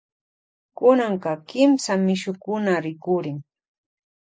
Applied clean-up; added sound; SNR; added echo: none; none; none; none.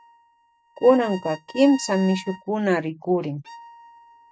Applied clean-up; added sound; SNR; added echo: neural mask model RNNoise.